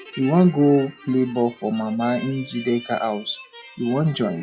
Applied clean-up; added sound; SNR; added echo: classical method log-MMSE.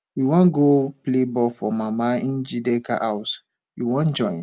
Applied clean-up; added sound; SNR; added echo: none; none; none; none.